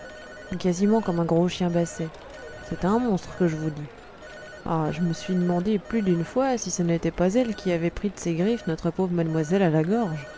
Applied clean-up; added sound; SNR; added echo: none; Telephone; 17 dB; none.